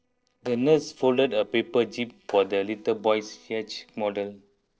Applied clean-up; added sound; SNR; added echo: neural separator model SepFormer DNS4.